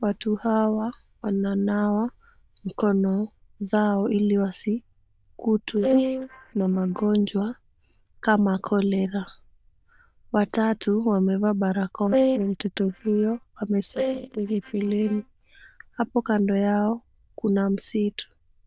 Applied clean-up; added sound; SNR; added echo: neural diffusion model UNIVERSE++.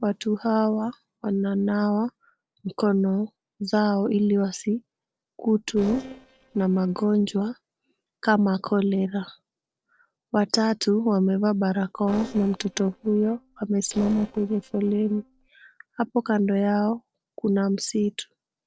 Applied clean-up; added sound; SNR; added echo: neural separator model SepFormer DNS4.